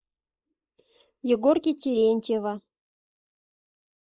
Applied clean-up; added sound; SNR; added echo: neural mask model Resemble Enhance denoiser.